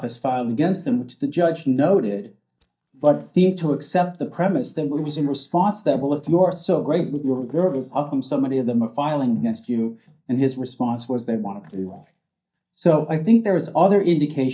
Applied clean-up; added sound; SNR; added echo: neural mask model DeepFilterNet 3.